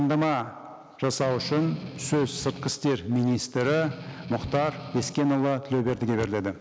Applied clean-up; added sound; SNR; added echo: none; Strum; 13 dB; none.